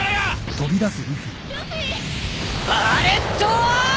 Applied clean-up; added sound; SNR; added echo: none; Breathing; 18 dB; none.